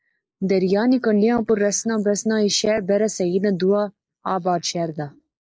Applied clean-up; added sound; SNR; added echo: neural mask model Resemble Enhance denoiser.